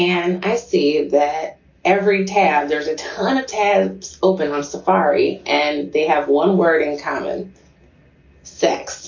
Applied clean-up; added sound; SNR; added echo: none; none; none; none.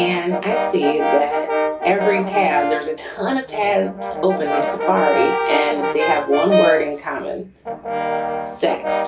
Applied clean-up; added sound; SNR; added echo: none; Brass instrument; 1 dB; none.